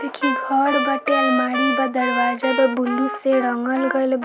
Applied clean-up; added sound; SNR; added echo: none; Trumpet; 4 dB; none.